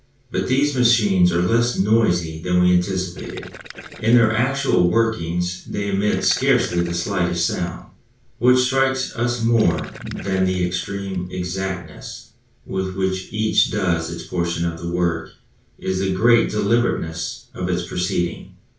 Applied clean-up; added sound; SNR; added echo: none; Gurgling; 20 dB; reverberation time 0.3 s.